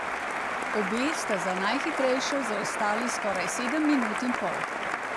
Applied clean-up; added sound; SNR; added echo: none; Applause; 1 dB; none.